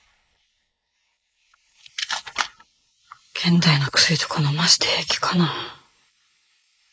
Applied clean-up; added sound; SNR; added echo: neural mask model Resemble Enhance denoiser.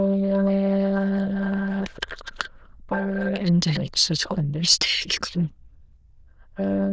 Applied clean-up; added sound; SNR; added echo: neural diffusion model UNIVERSE++.